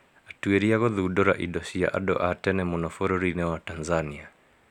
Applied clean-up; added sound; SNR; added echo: none; none; none; none.